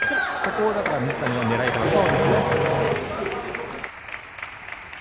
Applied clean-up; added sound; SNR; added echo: none; Accelerating, revving, vroom; -1 dB; none.